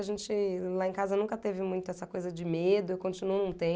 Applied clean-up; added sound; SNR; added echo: none; none; none; none.